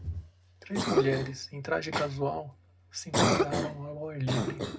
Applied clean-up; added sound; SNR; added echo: none; Cough; -2 dB; reverberation time 0.2 s.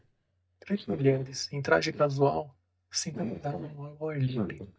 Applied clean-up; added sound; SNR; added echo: neural mask model DeepFilterNet 3.